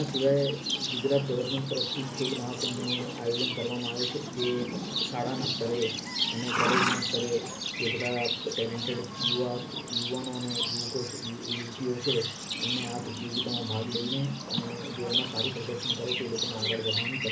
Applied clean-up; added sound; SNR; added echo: none; Livestock, farm animals, working animals; 0 dB; reverberation time 0.3 s.